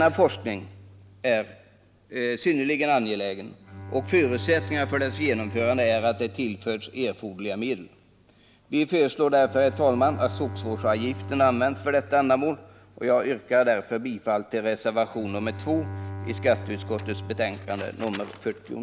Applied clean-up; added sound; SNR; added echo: none; Bowed string instrument; 13 dB; none.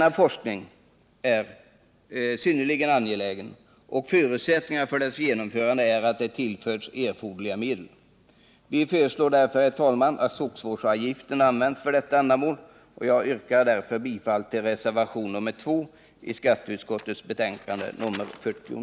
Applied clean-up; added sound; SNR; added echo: none; none; none; none.